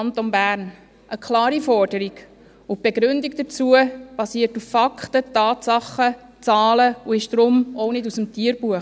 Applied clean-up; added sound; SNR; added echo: none; none; none; none.